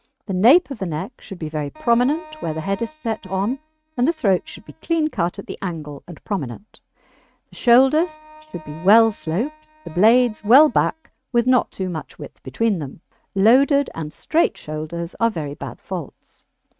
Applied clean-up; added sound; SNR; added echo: neural mask model RNNoise.